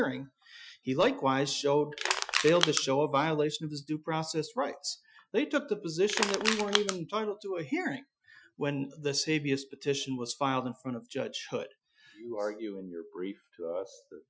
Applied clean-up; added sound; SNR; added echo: classical method Wiener filter.